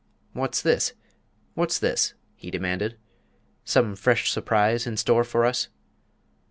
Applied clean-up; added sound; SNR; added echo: none; none; none; none.